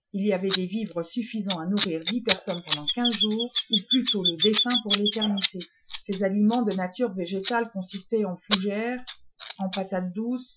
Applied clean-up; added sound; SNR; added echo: classical method Wiener filter.